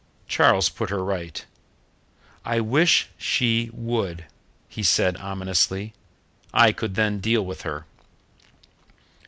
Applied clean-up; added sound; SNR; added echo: none; none; none; none.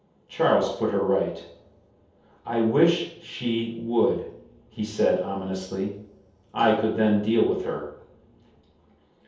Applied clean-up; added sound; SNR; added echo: none; none; none; reverberation time 0.7 s.